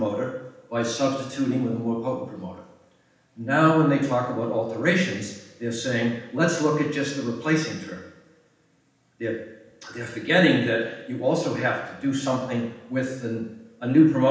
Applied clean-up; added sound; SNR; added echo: none; none; none; reverberation time 0.9 s.